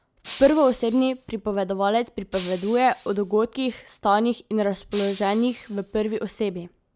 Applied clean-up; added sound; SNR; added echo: none; Shatter; 13 dB; none.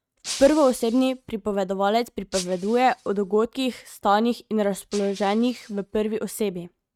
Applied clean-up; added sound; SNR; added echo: neural mask model RNNoise.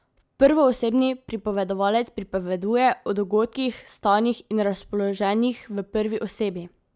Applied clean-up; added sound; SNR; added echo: none; none; none; none.